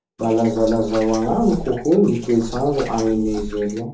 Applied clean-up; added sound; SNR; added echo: none; Liquid; 14 dB; reverberation time 0.6 s.